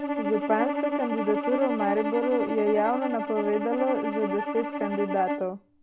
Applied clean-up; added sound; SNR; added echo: none; Bowed string instrument; 3 dB; none.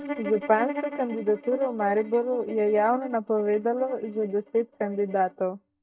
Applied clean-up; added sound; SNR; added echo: neural mask model DeepFilterNet 3.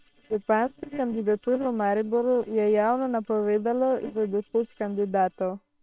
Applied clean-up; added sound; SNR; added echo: neural separator model SepFormer WHAM!.